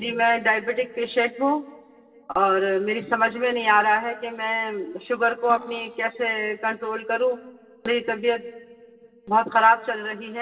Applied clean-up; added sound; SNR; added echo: neural separator model SepFormer DNS4.